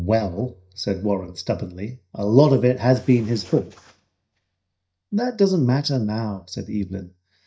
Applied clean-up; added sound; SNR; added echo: neural mask model DeepFilterNet 3.